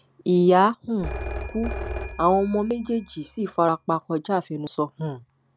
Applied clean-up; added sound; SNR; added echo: none; Telephone; 10 dB; none.